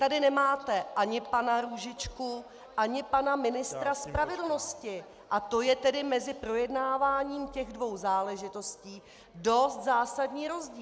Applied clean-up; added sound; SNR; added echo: none; none; none; none.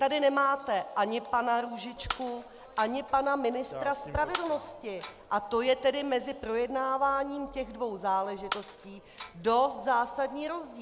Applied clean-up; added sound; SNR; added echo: none; Shatter; 12 dB; none.